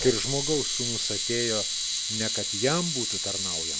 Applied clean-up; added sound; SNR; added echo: none; Camera; -1 dB; none.